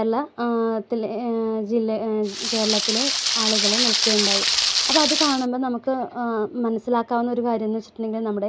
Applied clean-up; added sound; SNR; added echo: none; Rain; -2 dB; none.